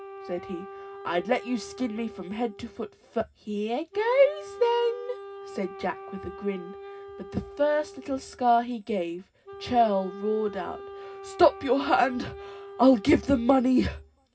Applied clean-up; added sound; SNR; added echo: none; Wind instrument, woodwind instrument; 16 dB; reverberation time 0.4 s.